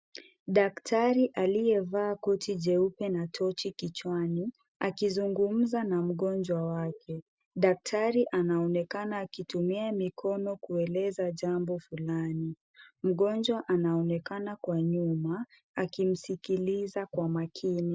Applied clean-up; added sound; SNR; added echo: none; none; none; none.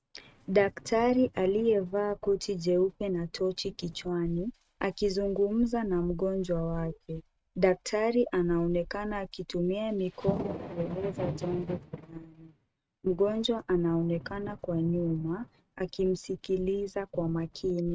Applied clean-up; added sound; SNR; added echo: neural mask model RNNoise.